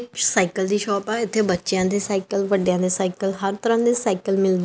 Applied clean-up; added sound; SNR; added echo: none; none; none; none.